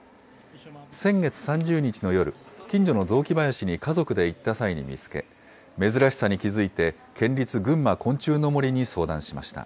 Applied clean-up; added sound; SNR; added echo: none; none; none; none.